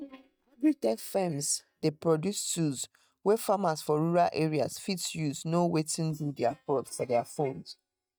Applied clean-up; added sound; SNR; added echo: neural mask model DeepFilterNet 3.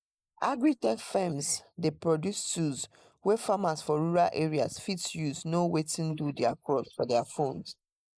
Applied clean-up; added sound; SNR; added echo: neural mask model Resemble Enhance denoiser.